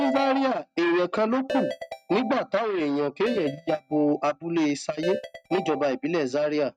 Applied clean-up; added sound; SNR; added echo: neural mask model RNNoise.